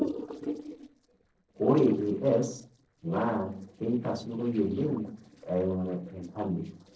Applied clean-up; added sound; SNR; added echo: neural separator model SepFormer DNS4.